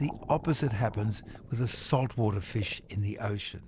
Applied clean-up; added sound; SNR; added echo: none; none; none; none.